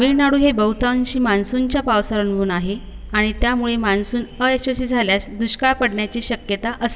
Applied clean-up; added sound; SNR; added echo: none; none; none; none.